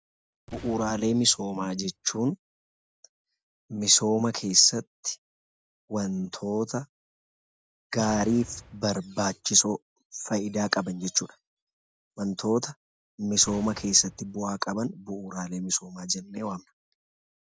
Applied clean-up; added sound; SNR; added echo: none; Boom; 18 dB; none.